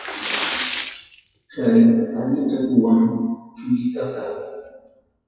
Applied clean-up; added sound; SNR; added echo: classical method WPE with log-MMSE.